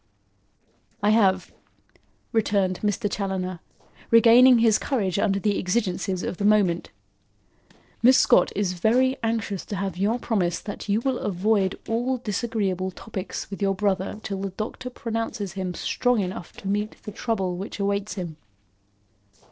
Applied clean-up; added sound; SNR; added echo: neural separator model SepFormer DNS4.